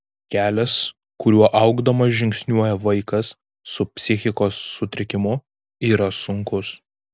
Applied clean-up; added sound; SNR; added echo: none; none; none; none.